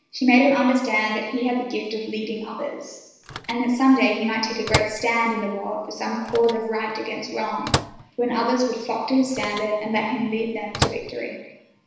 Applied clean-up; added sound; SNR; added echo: none; Microwave oven; 8 dB; reverberation time 1.0 s.